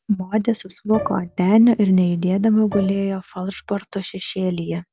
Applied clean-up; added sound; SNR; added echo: none; Bowed string instrument; 14 dB; none.